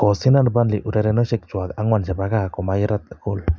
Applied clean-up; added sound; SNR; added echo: none; none; none; none.